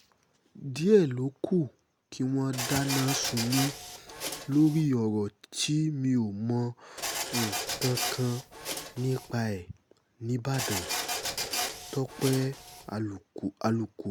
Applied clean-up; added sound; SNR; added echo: none; Printer; 5 dB; none.